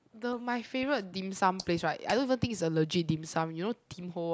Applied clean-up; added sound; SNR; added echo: neural mask model Resemble Enhance denoiser.